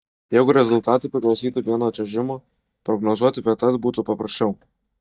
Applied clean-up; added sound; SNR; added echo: neural mask model DeepFilterNet 3.